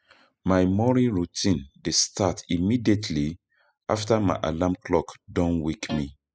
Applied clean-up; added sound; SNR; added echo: classical method spectral subtraction.